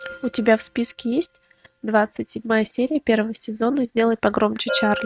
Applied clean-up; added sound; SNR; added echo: neural mask model RNNoise.